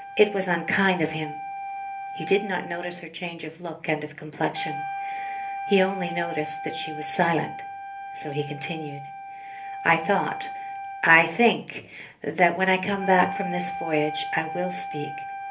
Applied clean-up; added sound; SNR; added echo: none; Wind instrument, woodwind instrument; 9 dB; reverberation time 0.3 s.